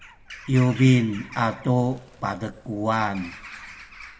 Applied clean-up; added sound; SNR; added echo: none; Bird vocalization, bird call, bird song / Crow; 18 dB; reverberation time 0.7 s.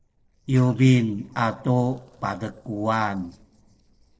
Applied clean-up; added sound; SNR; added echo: neural separator model SepFormer DNS4.